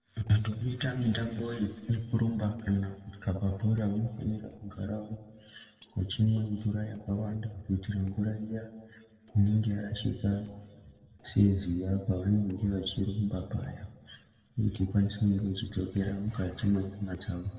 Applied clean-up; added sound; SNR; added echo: neural separator model SepFormer DNS4.